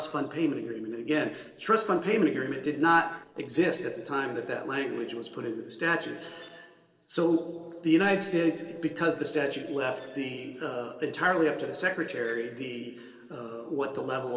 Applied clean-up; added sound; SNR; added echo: neural separator model SepFormer DNS4.